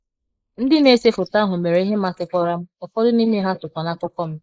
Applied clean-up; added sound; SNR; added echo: neural mask model Resemble Enhance denoiser.